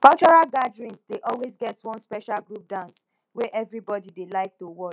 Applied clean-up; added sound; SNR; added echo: none; none; none; none.